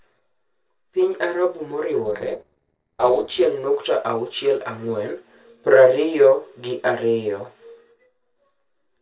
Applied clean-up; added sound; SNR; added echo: neural separator model SepFormer DNS4.